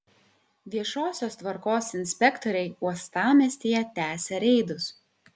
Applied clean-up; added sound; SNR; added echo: none; none; none; none.